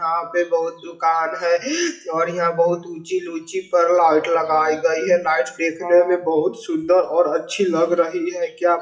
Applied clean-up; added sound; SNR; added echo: classical method WPE with log-MMSE.